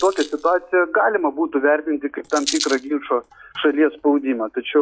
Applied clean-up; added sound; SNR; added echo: classical method log-MMSE.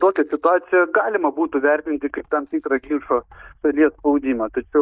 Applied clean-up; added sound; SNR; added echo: neural mask model DeepFilterNet 3.